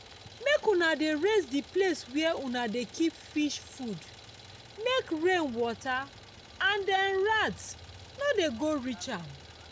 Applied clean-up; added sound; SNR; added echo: none; Idling; 19 dB; none.